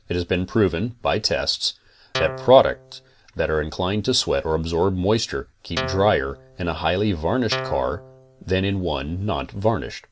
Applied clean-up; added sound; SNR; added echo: none; Guitar; 9 dB; none.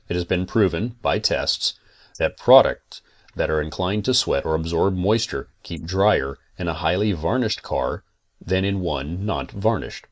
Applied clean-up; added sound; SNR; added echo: neural mask model Resemble Enhance denoiser.